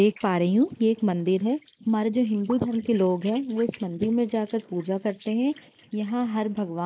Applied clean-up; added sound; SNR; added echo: neural mask model Resemble Enhance denoiser.